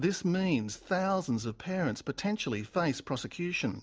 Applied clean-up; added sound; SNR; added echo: none; none; none; none.